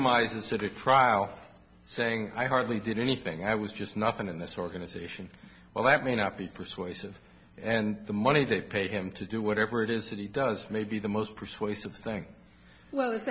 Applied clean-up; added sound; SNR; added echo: none; none; none; none.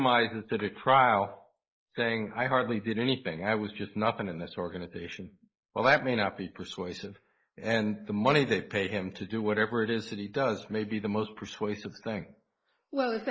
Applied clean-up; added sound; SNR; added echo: neural mask model Resemble Enhance denoiser.